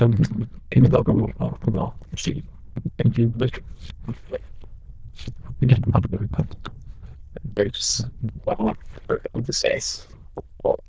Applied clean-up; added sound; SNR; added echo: neural diffusion model UNIVERSE++.